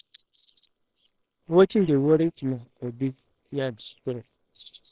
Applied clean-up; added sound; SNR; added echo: neural separator model SepFormer WHAMR!.